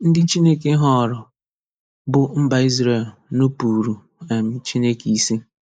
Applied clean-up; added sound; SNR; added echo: neural mask model Resemble Enhance denoiser.